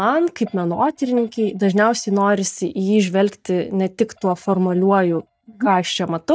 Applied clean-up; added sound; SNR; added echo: neural mask model DeepFilterNet 3.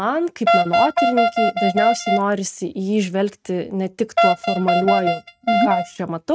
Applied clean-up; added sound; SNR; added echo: neural mask model RNNoise.